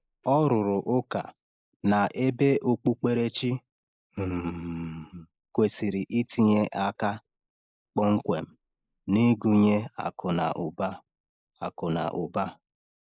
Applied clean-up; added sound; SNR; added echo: neural mask model Resemble Enhance denoiser.